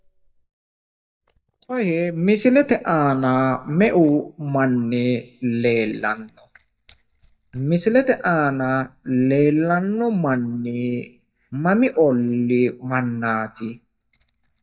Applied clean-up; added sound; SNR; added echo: neural mask model DeepFilterNet 3.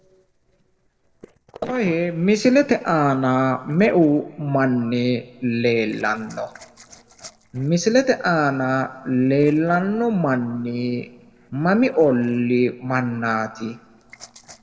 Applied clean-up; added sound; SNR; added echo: neural separator model SepFormer DNS4.